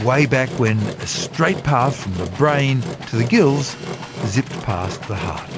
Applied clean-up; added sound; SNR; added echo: none; Engine; 10 dB; none.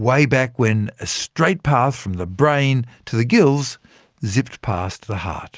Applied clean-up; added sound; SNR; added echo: none; none; none; none.